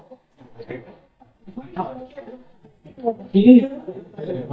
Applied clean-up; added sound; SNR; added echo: neural mask model DeepFilterNet 3.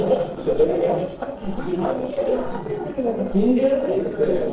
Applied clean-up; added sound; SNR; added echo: neural separator model SepFormer DNS4.